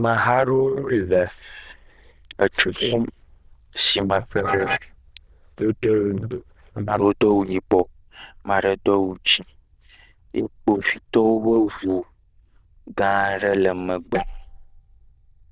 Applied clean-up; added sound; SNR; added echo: neural diffusion model UNIVERSE++.